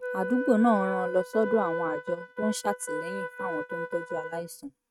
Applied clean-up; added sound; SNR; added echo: neural mask model RNNoise.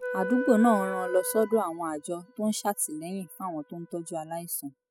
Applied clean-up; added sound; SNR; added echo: classical method spectral subtraction.